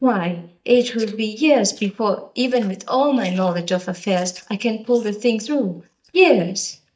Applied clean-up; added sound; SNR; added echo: neural mask model DeepFilterNet 3.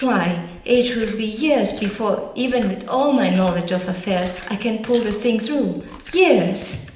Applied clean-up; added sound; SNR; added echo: none; Chewing, mastication; 20 dB; reverberation time 0.8 s.